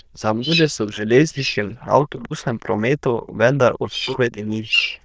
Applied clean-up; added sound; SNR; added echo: neural diffusion model UNIVERSE++.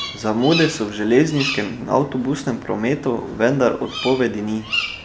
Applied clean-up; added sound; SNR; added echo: none; Bird vocalization, bird call, bird song; 11 dB; none.